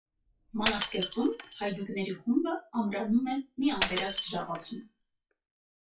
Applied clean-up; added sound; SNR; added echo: classical method WPE with log-MMSE.